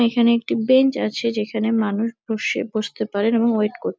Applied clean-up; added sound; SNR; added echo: none; none; none; none.